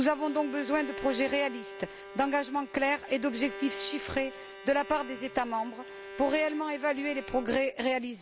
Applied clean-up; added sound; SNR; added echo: none; Bowed string instrument; 13 dB; none.